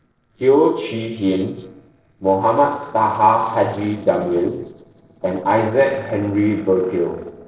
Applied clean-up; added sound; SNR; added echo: neural separator model SepFormer DNS4.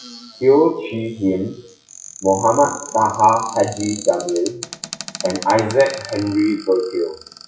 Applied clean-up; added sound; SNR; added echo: classical method WPE with log-MMSE.